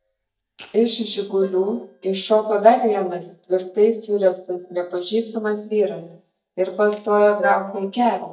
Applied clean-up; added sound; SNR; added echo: neural mask model DeepFilterNet 3.